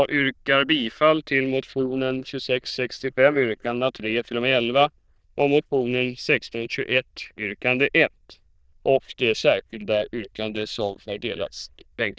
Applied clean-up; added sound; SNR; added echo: neural diffusion model UNIVERSE++.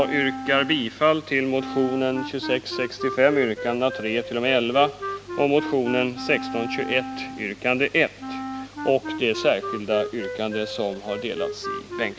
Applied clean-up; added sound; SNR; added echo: none; Wind instrument, woodwind instrument; 9 dB; none.